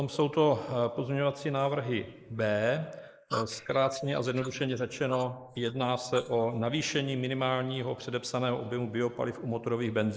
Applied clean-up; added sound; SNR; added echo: neural mask model Resemble Enhance denoiser.